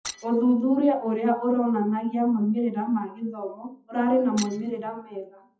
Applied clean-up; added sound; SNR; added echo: classical method WPE with log-MMSE.